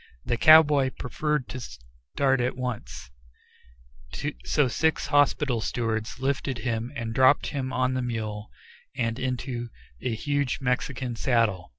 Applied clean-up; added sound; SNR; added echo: none; none; none; none.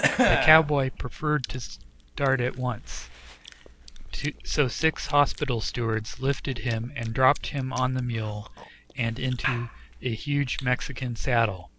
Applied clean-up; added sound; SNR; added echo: none; Chewing, mastication / Cough; 9 dB; none.